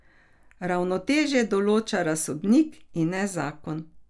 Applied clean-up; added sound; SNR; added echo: none; none; none; none.